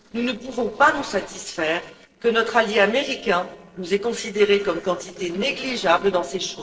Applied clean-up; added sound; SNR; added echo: neural separator model SepFormer DNS4.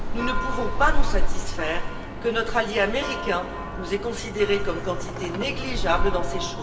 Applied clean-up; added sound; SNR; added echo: none; Church bell; -3 dB; reverberation time 2.0 s.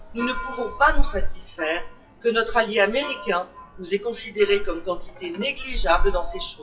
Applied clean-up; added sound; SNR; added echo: classical method WPE with log-MMSE.